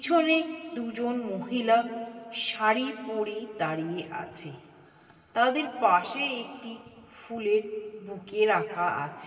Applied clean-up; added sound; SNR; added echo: none; none; none; reverberation time 2.6 s.